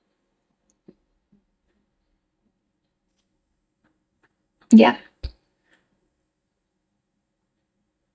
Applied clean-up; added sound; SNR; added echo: neural mask model DeepFilterNet 3.